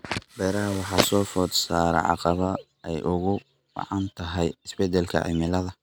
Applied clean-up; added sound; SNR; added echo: none; Engine starting; 19 dB; none.